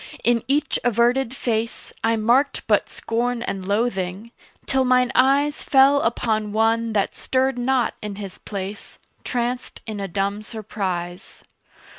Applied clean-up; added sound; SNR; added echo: neural mask model RNNoise.